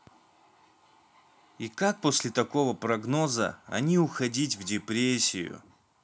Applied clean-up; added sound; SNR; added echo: none; none; none; none.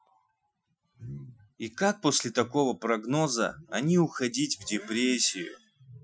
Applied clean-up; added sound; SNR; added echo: classical method Wiener filter.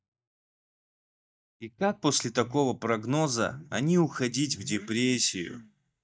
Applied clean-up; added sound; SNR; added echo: neural mask model DeepFilterNet 3.